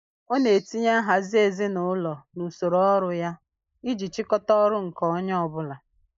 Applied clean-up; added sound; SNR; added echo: neural mask model Resemble Enhance denoiser.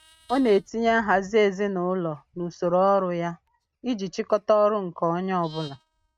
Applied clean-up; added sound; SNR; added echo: neural mask model RNNoise.